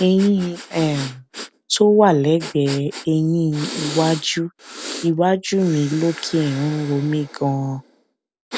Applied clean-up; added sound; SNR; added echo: none; Breathing; 15 dB; none.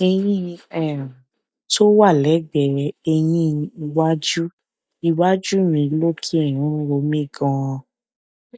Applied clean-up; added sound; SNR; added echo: neural mask model DeepFilterNet 3.